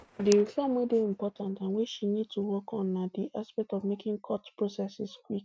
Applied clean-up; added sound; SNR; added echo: neural mask model RNNoise.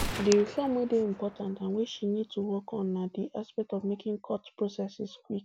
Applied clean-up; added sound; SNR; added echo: none; Gunshot, gunfire; 13 dB; none.